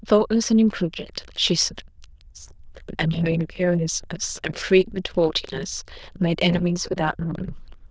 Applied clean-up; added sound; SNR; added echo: neural diffusion model UNIVERSE++.